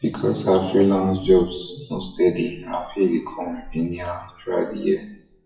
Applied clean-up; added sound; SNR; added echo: classical method WPE with log-MMSE.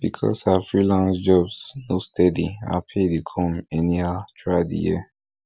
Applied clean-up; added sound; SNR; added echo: none; none; none; none.